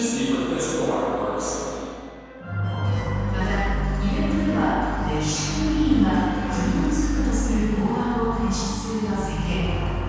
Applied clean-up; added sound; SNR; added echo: none; Wind instrument, woodwind instrument; 19 dB; reverberation time 2.1 s.